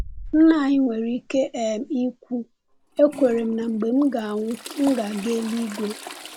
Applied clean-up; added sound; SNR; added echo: none; Trickle, dribble / Toilet flush; 17 dB; none.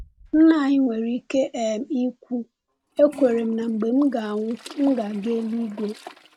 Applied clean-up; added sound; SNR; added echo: neural mask model RNNoise.